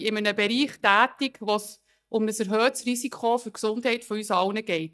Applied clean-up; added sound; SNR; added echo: neural mask model DeepFilterNet 3.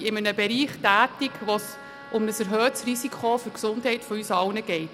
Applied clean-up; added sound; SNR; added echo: none; Wind instrument, woodwind instrument + Thunder / Rain; 19 dB; none.